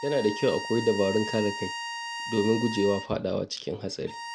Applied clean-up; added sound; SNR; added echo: none; Bowed string instrument; 9 dB; none.